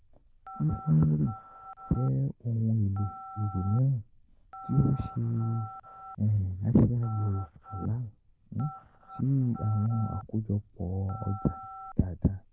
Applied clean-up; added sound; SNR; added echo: neural diffusion model UNIVERSE++.